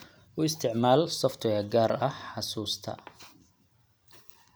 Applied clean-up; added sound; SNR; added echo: none; none; none; none.